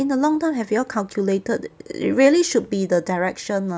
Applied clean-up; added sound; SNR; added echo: none; none; none; none.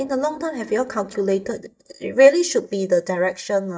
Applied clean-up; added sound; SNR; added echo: neural mask model DeepFilterNet 3.